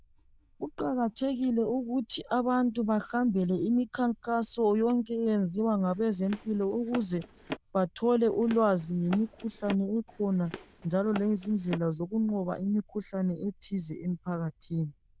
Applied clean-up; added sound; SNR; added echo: neural diffusion model UNIVERSE++.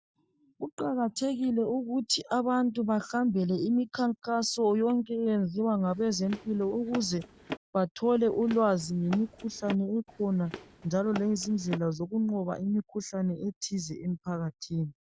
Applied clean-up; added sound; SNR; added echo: none; Run; 14 dB; none.